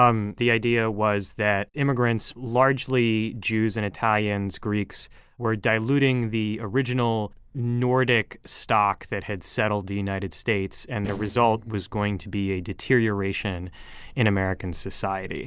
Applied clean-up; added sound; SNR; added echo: neural separator model SepFormer DNS4.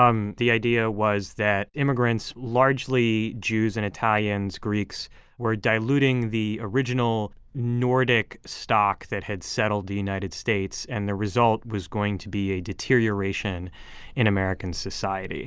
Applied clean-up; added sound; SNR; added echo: none; none; none; none.